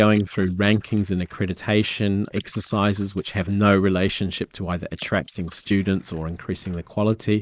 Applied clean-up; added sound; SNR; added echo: neural mask model Resemble Enhance denoiser.